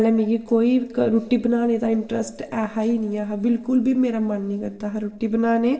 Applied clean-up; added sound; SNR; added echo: none; none; none; reverberation time 2.3 s.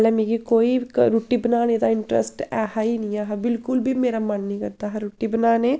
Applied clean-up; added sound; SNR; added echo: none; none; none; none.